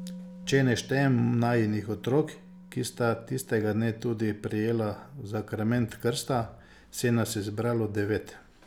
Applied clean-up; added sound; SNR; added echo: none; Musical instrument; 20 dB; none.